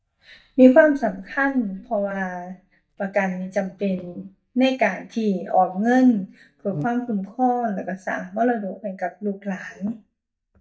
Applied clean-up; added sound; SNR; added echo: neural mask model DeepFilterNet 3.